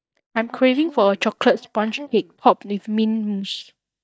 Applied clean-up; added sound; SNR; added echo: neural mask model DeepFilterNet 3.